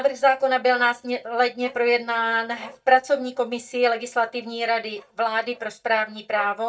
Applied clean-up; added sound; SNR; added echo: neural mask model DeepFilterNet 3.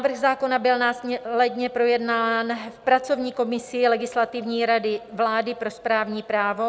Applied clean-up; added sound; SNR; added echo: none; none; none; none.